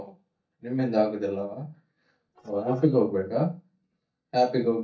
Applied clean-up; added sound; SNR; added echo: neural mask model DeepFilterNet 3.